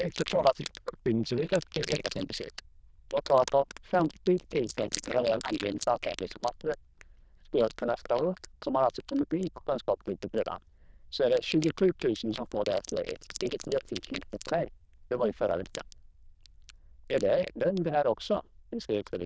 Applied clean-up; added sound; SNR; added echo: neural diffusion model UNIVERSE++.